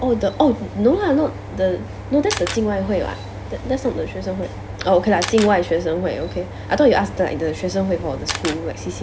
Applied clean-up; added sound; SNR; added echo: none; Camera; 16 dB; none.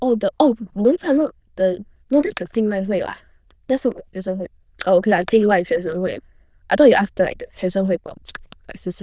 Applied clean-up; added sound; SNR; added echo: neural diffusion model UNIVERSE++.